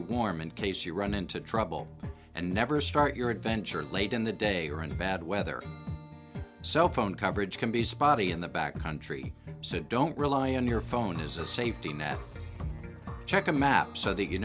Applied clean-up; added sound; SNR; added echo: none; none; none; none.